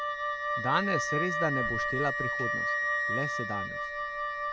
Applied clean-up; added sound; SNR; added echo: none; Wind instrument, woodwind instrument + Wind instrument, woodwind instrument; -4 dB; none.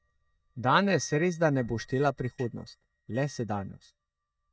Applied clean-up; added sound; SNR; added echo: neural mask model DeepFilterNet 3.